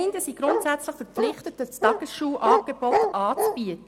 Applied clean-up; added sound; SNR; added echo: none; Bark; 1 dB; none.